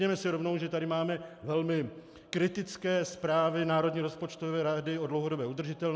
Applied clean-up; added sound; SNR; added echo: none; none; none; none.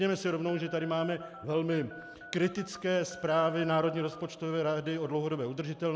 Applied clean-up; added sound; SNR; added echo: none; Telephone; 18 dB; none.